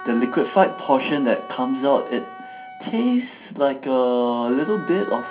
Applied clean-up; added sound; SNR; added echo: none; Wind instrument, woodwind instrument; 16 dB; reverberation time 0.3 s.